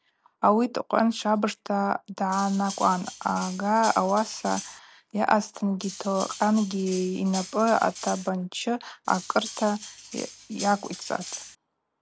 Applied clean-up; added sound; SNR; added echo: none; Cutlery, silverware; 14 dB; none.